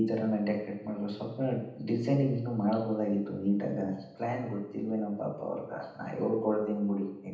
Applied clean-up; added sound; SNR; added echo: none; none; none; reverberation time 0.9 s.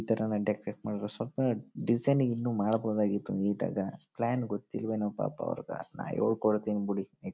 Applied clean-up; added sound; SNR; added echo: none; none; none; none.